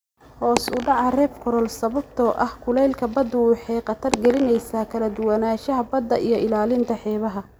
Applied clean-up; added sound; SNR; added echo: none; Coin (dropping); 15 dB; none.